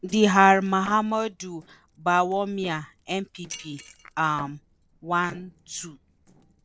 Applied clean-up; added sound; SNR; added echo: neural separator model SepFormer DNS4.